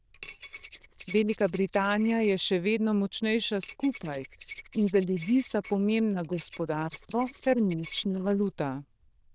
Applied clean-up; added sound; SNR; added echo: neural diffusion model UNIVERSE++.